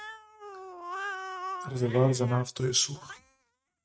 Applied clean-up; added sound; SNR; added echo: neural mask model RNNoise.